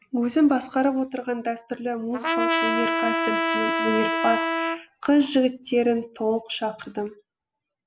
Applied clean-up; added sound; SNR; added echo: none; Trumpet; 0 dB; none.